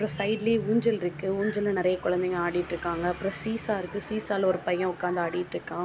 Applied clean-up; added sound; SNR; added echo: none; none; none; none.